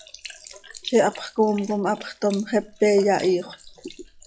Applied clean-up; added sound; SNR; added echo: classical method log-MMSE.